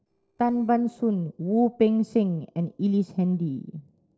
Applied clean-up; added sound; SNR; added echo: neural separator model SepFormer DNS4.